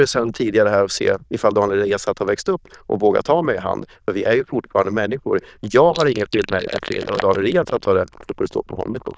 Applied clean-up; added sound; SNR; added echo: neural diffusion model UNIVERSE++.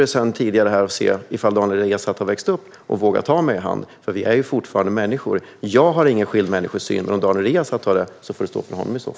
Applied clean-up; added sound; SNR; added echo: none; none; none; none.